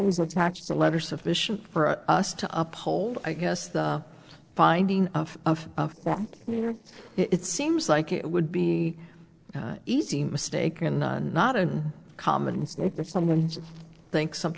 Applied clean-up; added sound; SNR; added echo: neural separator model SepFormer DNS4.